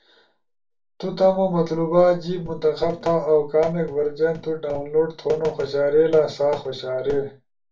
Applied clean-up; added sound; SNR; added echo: none; none; none; reverberation time 0.3 s.